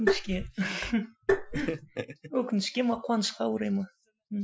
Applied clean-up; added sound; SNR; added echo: classical method Wiener filter.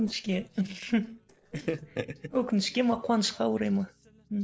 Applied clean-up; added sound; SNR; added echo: neural separator model SepFormer DNS4.